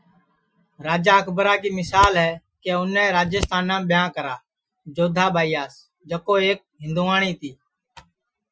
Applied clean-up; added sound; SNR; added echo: classical method Wiener filter.